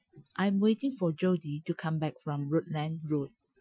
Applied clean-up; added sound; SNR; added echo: classical method Wiener filter.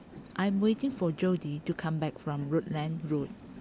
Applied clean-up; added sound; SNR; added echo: none; Train; 16 dB; none.